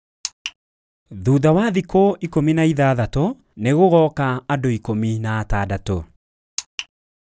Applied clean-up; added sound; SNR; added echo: none; none; none; none.